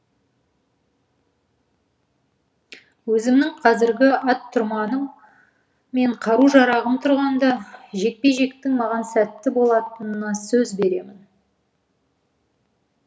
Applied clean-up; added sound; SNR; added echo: none; none; none; none.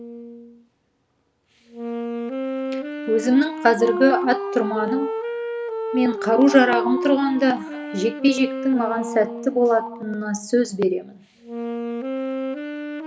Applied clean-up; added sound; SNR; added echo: none; Wind instrument, woodwind instrument; 7 dB; none.